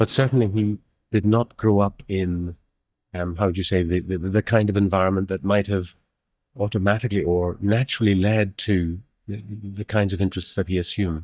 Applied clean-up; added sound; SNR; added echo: neural mask model DeepFilterNet 3.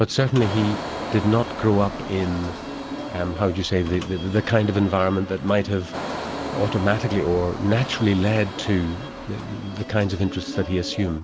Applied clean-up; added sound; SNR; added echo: none; Engine + Subway, metro, underground / Sliding door; 10 dB; none.